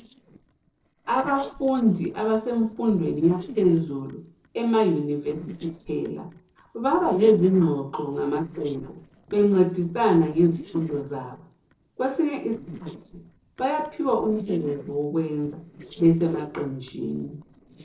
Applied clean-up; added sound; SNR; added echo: neural separator model SepFormer DNS4.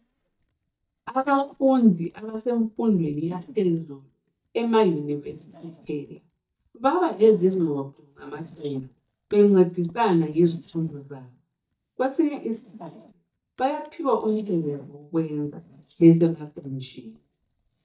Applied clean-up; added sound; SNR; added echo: neural mask model DeepFilterNet 3.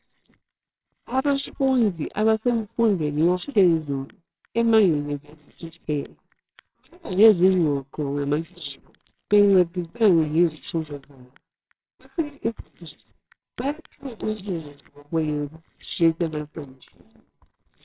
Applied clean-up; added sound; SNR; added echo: neural separator model SepFormer WHAMR!.